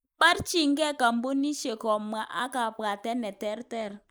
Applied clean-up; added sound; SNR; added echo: neural mask model Resemble Enhance denoiser.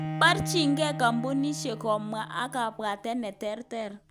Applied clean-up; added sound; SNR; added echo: none; Bowed string instrument; 9 dB; none.